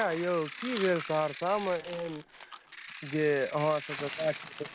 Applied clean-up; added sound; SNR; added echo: none; Ratchet, pawl / Percussion + Coin (dropping); 11 dB; none.